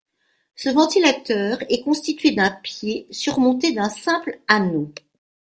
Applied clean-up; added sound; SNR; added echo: none; none; none; none.